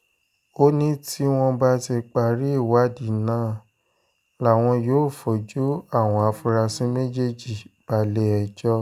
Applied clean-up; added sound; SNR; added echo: none; none; none; none.